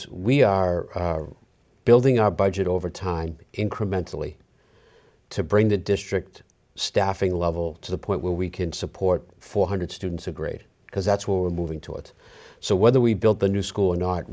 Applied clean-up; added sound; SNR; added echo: none; none; none; none.